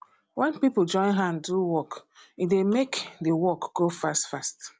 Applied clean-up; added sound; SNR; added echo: none; none; none; none.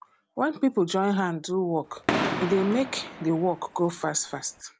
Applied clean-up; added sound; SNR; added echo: none; Fireworks; 6 dB; none.